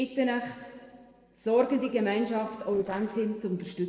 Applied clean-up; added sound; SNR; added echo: neural separator model SepFormer DNS4.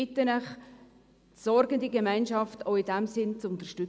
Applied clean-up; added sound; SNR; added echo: none; none; none; none.